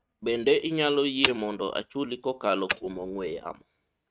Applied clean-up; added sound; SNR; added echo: neural mask model RNNoise.